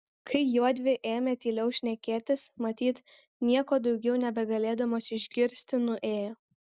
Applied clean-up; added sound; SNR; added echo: none; none; none; none.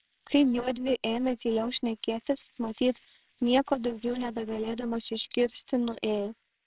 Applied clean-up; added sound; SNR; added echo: neural separator model SepFormer WHAMR!.